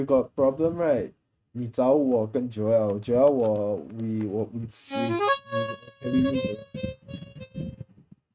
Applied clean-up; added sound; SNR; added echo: neural mask model RNNoise.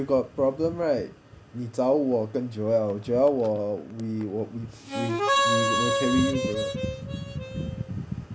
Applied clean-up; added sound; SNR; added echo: none; Harmonica; 0 dB; none.